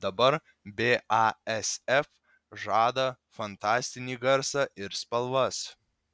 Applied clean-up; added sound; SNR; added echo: none; none; none; none.